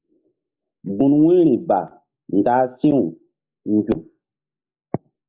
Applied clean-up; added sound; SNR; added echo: neural mask model Resemble Enhance denoiser.